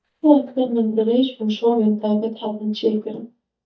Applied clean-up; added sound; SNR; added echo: neural mask model DeepFilterNet 3.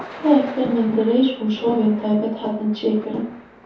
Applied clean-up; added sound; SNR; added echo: none; Thunder / Rain; 19 dB; reverberation time 0.6 s.